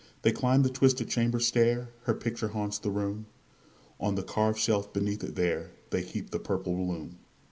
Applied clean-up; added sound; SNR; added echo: none; none; none; none.